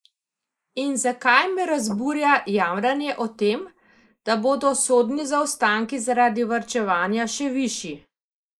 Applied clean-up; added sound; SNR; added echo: neural mask model Resemble Enhance denoiser.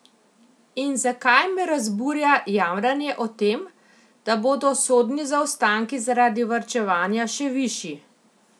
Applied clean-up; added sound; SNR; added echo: none; none; none; none.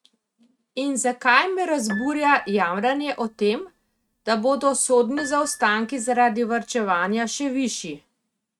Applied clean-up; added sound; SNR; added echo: neural mask model RNNoise.